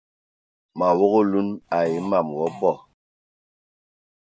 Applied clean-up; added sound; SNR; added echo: none; Fart; 19 dB; none.